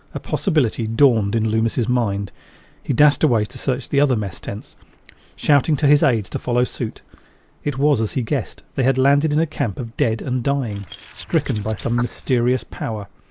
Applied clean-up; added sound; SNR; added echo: neural mask model Resemble Enhance denoiser.